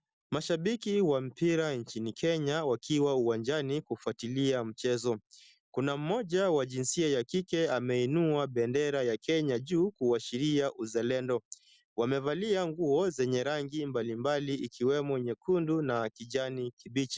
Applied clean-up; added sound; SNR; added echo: none; none; none; none.